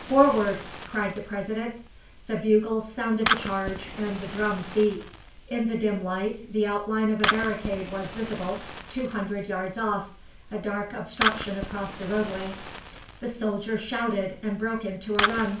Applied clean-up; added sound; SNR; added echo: none; Fire; 6 dB; reverberation time 0.4 s.